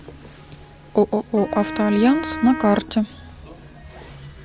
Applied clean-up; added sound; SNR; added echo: none; Wind instrument, woodwind instrument; 10 dB; none.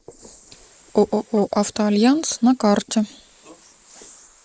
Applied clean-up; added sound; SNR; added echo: neural mask model Resemble Enhance denoiser.